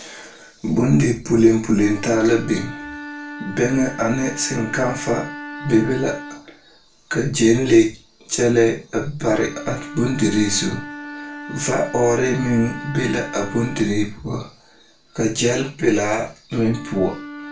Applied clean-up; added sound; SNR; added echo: none; Wind instrument, woodwind instrument; 15 dB; reverberation time 0.3 s.